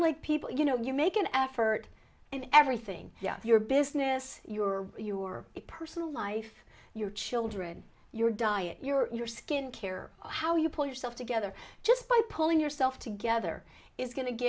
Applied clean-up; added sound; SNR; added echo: none; none; none; none.